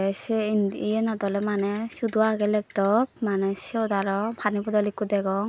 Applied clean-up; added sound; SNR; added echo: none; none; none; none.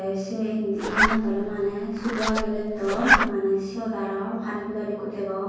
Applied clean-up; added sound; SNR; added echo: none; Zipper (clothing); -1 dB; reverberation time 1.3 s.